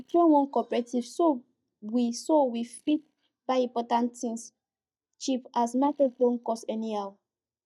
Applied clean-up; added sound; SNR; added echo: neural mask model DeepFilterNet 3.